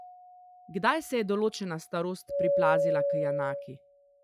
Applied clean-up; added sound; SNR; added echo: classical method log-MMSE.